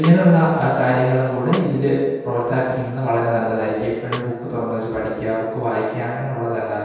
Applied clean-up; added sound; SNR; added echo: none; Snare drum; 17 dB; reverberation time 1.2 s.